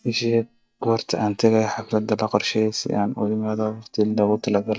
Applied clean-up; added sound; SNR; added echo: neural mask model DeepFilterNet 3.